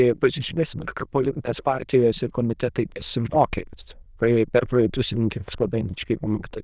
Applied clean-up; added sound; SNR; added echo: neural diffusion model UNIVERSE++.